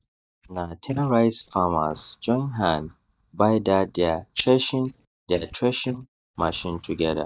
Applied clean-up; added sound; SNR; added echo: neural mask model DeepFilterNet 3.